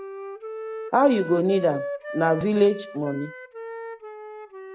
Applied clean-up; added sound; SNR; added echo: none; Wind instrument, woodwind instrument; 11 dB; none.